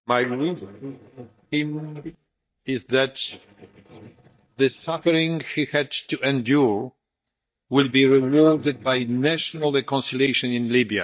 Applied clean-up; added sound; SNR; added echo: neural mask model DeepFilterNet 3.